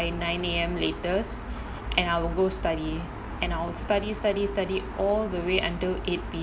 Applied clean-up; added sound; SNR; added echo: none; none; none; none.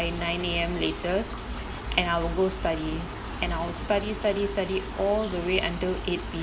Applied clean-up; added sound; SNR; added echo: none; Liquid; 16 dB; none.